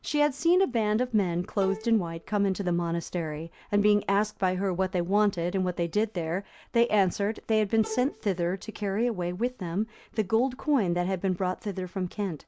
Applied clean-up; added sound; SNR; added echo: none; Bowed string instrument; 15 dB; none.